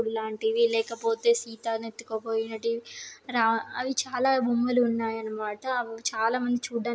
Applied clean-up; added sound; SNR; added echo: none; none; none; none.